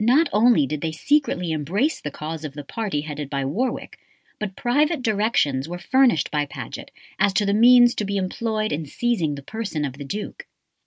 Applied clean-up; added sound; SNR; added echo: none; none; none; none.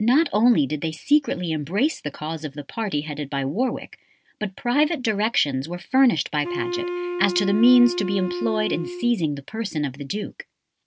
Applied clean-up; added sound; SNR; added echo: none; Wind instrument, woodwind instrument; 6 dB; none.